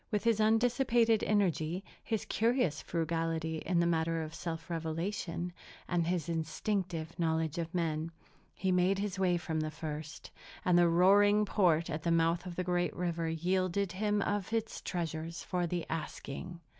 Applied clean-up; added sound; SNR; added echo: none; none; none; none.